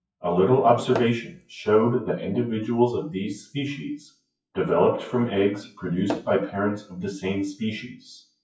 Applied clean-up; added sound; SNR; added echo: classical method WPE with log-MMSE.